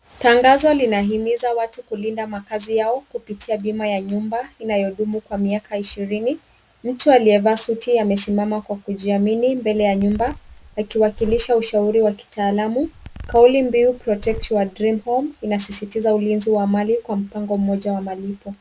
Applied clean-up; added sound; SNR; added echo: none; Zipper (clothing); 16 dB; none.